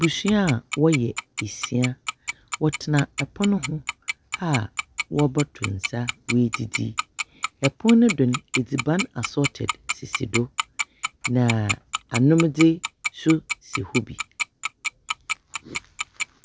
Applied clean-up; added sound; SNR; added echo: none; Tick-tock; 7 dB; none.